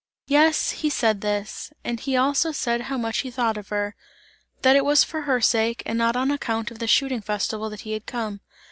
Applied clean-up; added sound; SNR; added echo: none; none; none; none.